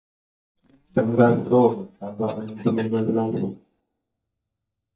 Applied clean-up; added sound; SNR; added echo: neural mask model DeepFilterNet 3.